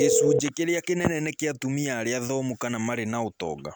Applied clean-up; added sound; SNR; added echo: none; Telephone; 2 dB; none.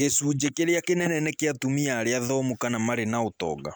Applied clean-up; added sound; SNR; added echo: neural mask model Resemble Enhance denoiser.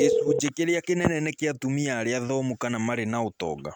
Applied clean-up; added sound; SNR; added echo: neural mask model RNNoise.